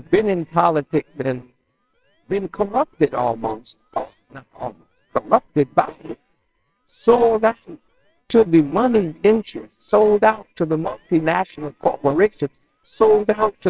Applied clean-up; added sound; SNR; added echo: neural separator model SepFormer WHAMR!.